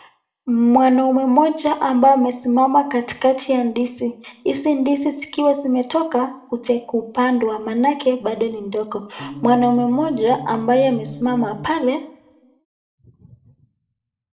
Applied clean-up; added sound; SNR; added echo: none; Musical instrument; 14 dB; reverberation time 0.6 s.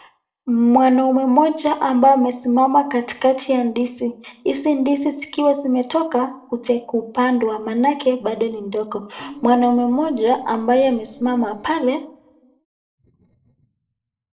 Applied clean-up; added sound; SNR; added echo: neural separator model SepFormer DNS4.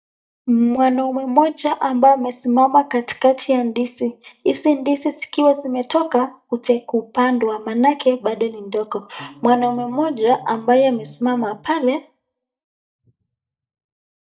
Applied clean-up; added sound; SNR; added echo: neural mask model DeepFilterNet 3.